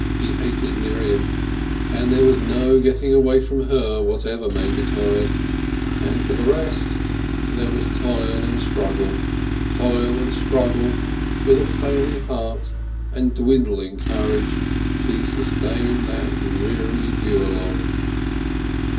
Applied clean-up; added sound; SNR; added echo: none; Tools; -1 dB; reverberation time 0.3 s.